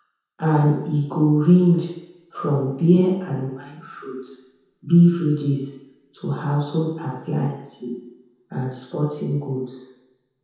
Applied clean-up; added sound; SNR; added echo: none; none; none; reverberation time 0.9 s.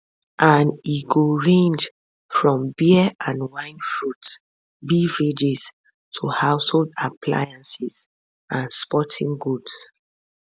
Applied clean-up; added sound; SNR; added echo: none; none; none; none.